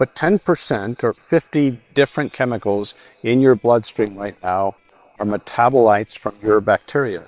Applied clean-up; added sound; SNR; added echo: neural separator model SepFormer WHAM!.